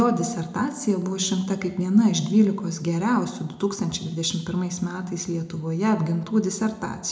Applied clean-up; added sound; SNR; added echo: none; none; none; reverberation time 0.6 s.